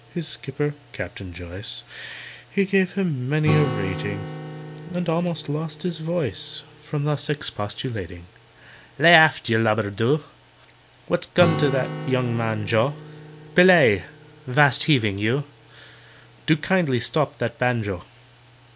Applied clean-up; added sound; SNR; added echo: none; Acoustic guitar; 12 dB; none.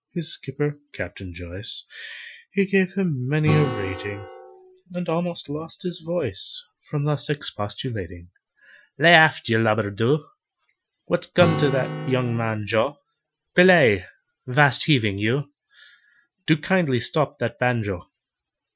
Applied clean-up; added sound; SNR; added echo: classical method Wiener filter.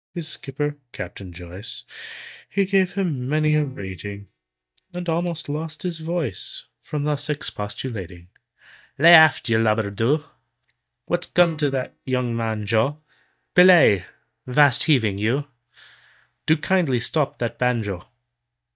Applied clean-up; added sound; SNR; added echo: neural mask model DeepFilterNet 3.